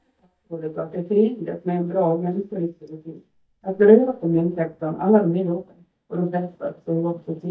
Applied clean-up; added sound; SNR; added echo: neural mask model DeepFilterNet 3.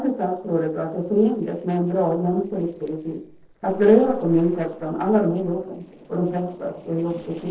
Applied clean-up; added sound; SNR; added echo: neural separator model SepFormer DNS4.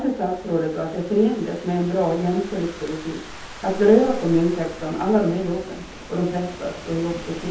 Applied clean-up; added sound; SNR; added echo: none; Rain / Thunderstorm; 15 dB; reverberation time 0.7 s.